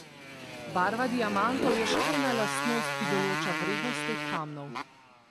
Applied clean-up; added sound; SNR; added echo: none; Motorcycle; 0 dB; none.